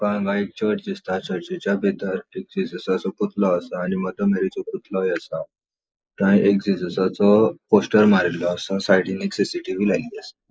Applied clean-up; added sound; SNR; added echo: neural mask model Resemble Enhance denoiser.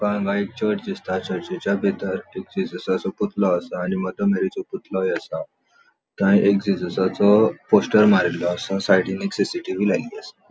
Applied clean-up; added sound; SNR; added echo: none; none; none; none.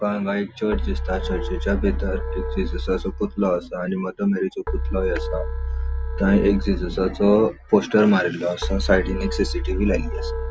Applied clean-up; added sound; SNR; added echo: none; Keyboard (musical); 4 dB; none.